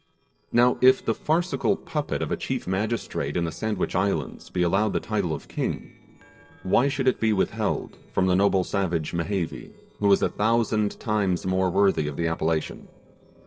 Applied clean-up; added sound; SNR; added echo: neural separator model SepFormer DNS4.